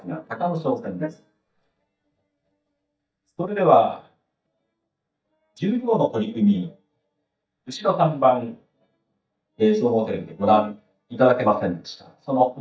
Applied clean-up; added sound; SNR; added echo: neural mask model DeepFilterNet 3.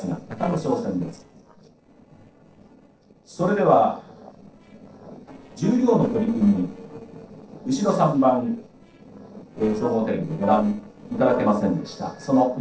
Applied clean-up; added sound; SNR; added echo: neural separator model SepFormer DNS4.